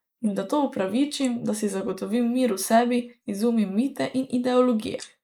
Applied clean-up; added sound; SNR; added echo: neural mask model Resemble Enhance denoiser.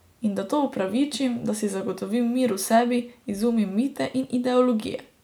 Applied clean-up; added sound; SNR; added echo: none; none; none; none.